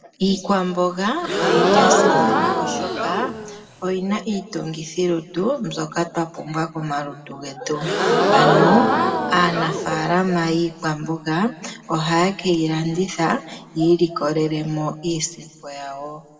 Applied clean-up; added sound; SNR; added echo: none; Crowd / Gasp; -3 dB; reverberation time 1.3 s.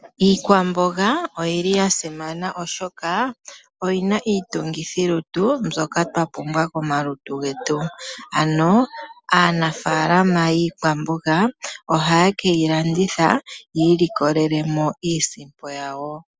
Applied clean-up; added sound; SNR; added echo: none; none; none; none.